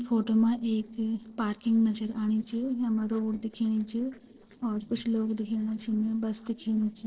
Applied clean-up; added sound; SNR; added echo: neural separator model SepFormer DNS4.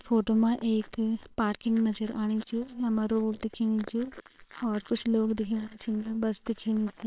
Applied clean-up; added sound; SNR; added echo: neural separator model SepFormer WHAMR!.